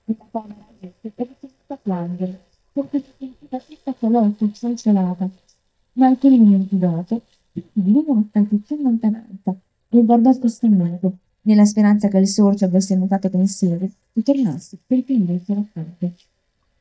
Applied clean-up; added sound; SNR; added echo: neural mask model DeepFilterNet 3.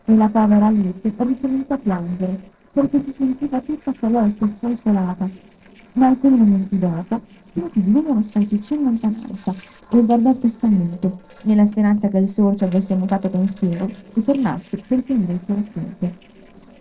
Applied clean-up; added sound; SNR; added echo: neural separator model SepFormer DNS4.